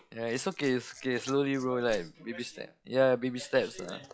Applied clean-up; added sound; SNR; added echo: classical method log-MMSE.